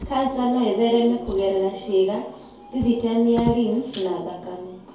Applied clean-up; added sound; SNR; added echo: none; Drawer open or close; 15 dB; reverberation time 2.2 s.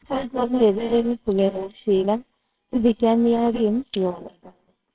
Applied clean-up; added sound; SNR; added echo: neural separator model SepFormer WHAMR!.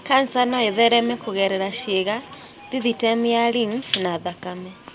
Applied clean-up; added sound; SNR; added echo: none; none; none; none.